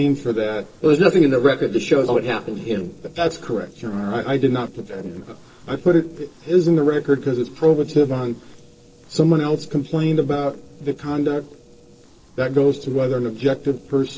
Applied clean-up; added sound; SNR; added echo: neural separator model SepFormer DNS4.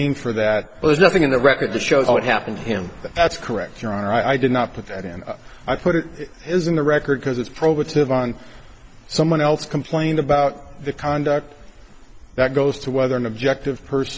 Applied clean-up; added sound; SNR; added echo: none; none; none; none.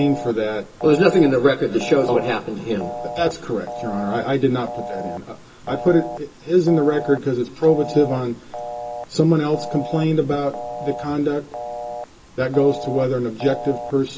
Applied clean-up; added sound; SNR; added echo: none; Telephone; 12 dB; reverberation time 0.2 s.